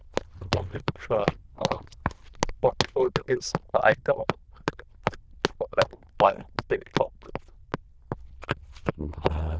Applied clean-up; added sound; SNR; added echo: neural diffusion model UNIVERSE++.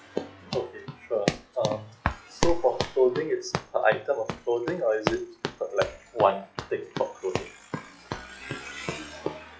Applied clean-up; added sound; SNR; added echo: classical method log-MMSE.